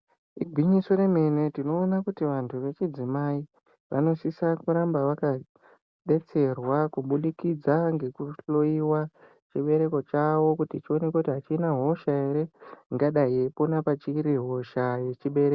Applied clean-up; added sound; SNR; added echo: none; none; none; none.